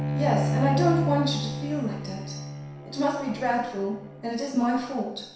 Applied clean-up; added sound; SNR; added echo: none; Bowed string instrument; 2 dB; reverberation time 0.7 s.